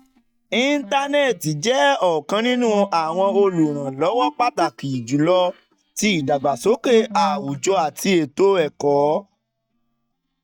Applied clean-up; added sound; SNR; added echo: neural mask model DeepFilterNet 3.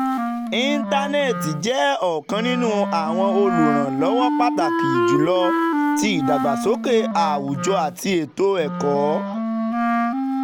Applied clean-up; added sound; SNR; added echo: none; Wind instrument, woodwind instrument; 1 dB; none.